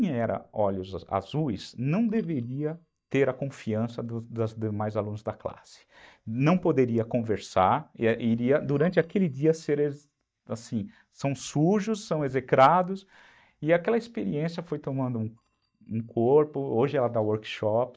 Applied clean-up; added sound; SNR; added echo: neural mask model DeepFilterNet 3.